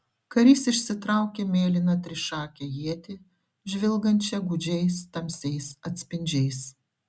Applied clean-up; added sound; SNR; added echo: none; none; none; none.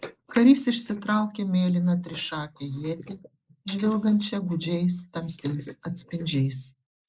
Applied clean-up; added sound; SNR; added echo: neural mask model Resemble Enhance denoiser.